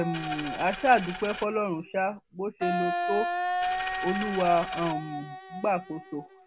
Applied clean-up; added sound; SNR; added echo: none; Wind instrument, woodwind instrument + Coin (dropping); 4 dB; none.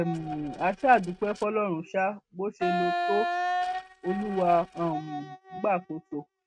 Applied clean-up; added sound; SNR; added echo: neural mask model RNNoise.